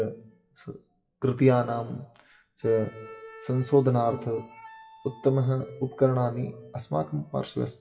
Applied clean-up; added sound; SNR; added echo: classical method WPE with log-MMSE.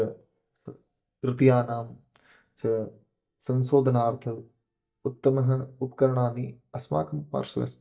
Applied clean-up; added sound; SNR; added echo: neural mask model DeepFilterNet 3.